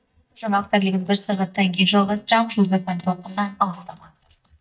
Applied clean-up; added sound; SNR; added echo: neural mask model DeepFilterNet 3.